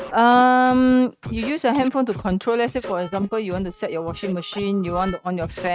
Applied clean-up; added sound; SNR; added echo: neural mask model RNNoise.